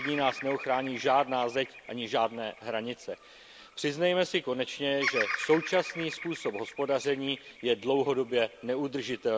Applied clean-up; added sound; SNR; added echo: none; Bird vocalization, bird call, bird song; 11 dB; none.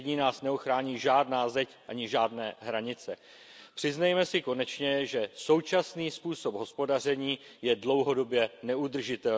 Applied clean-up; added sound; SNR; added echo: none; none; none; none.